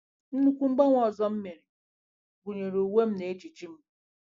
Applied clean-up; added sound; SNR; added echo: none; none; none; none.